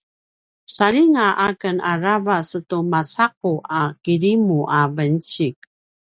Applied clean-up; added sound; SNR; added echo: none; none; none; none.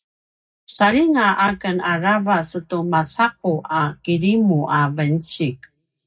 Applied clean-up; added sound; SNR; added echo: none; none; none; reverberation time 0.3 s.